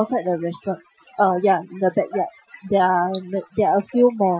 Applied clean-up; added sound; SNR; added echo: classical method Wiener filter.